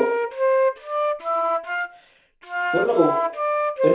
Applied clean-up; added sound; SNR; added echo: none; Wind instrument, woodwind instrument; -4 dB; reverberation time 0.6 s.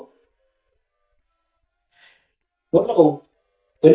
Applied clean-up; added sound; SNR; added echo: neural mask model DeepFilterNet 3.